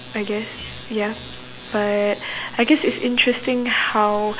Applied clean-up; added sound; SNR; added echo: none; none; none; none.